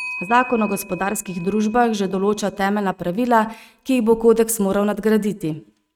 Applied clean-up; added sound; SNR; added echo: neural mask model RNNoise.